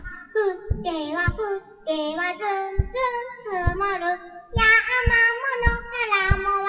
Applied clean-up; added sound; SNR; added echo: classical method WPE with log-MMSE.